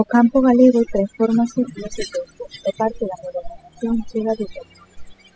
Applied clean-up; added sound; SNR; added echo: classical method spectral subtraction.